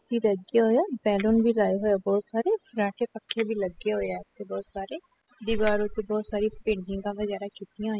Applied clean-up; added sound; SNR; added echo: classical method spectral subtraction.